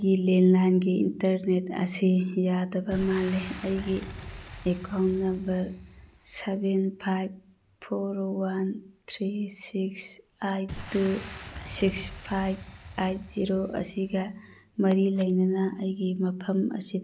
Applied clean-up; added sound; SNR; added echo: none; Boom; 18 dB; none.